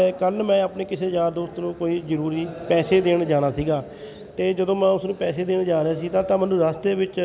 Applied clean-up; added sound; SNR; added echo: none; none; none; none.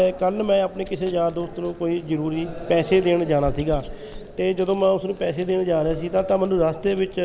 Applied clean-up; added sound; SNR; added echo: none; Chewing, mastication; 16 dB; none.